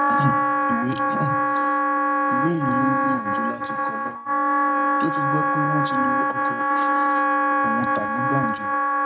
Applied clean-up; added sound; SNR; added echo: neural mask model RNNoise.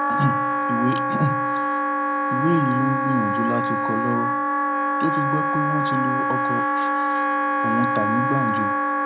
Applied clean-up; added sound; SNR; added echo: none; Wind instrument, woodwind instrument; -4 dB; none.